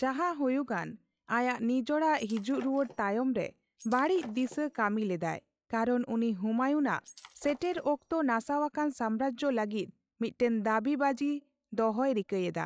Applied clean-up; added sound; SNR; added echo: classical method log-MMSE.